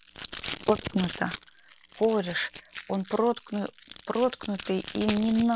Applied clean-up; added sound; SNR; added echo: none; Packing tape, duct tape; 13 dB; none.